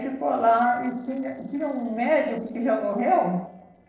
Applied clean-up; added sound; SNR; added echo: neural separator model SepFormer DNS4.